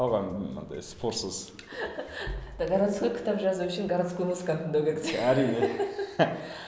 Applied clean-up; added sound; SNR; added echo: none; none; none; none.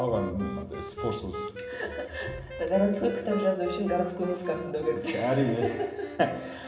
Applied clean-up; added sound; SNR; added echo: none; Wind instrument, woodwind instrument; 10 dB; reverberation time 0.4 s.